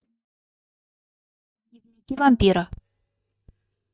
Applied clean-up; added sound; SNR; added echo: neural mask model DeepFilterNet 3.